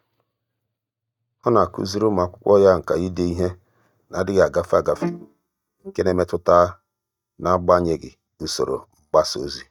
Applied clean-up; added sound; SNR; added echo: neural mask model DeepFilterNet 3.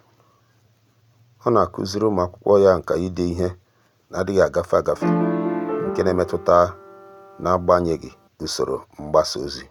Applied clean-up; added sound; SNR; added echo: none; Piano; 5 dB; none.